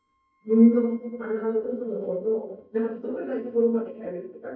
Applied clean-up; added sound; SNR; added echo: neural mask model DeepFilterNet 3.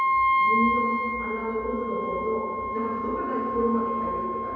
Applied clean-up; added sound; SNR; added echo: none; Wind instrument, woodwind instrument; -3 dB; reverberation time 2.2 s.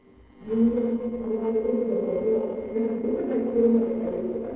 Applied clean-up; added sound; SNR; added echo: neural separator model SepFormer DNS4.